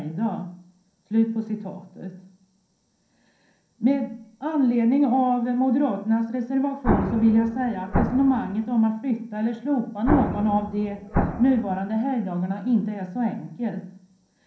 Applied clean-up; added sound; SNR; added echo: none; Explosion; 3 dB; reverberation time 0.6 s.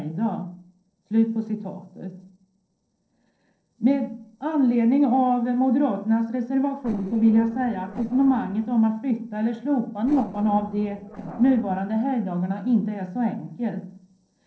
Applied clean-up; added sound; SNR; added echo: neural separator model SepFormer DNS4.